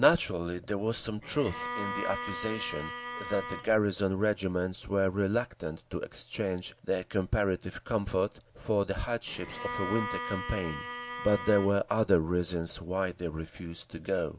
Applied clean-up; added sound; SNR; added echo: none; Bowed string instrument; 8 dB; none.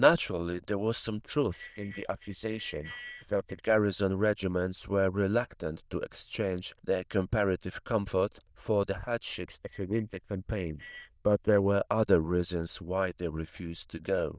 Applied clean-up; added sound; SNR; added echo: neural diffusion model UNIVERSE++.